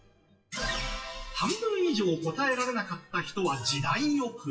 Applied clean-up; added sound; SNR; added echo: classical method WPE with log-MMSE.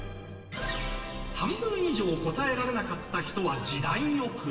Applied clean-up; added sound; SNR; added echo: none; Cutlery, silverware; 14 dB; reverberation time 1.4 s.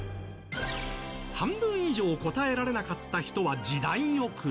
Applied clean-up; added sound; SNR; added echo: none; none; none; none.